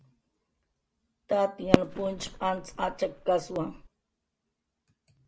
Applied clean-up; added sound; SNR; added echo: none; Fireworks; -2 dB; none.